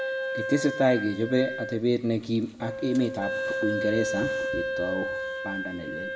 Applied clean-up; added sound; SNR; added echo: none; Wind instrument, woodwind instrument; 4 dB; reverberation time 1.3 s.